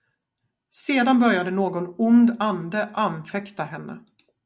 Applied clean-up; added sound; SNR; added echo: none; none; none; none.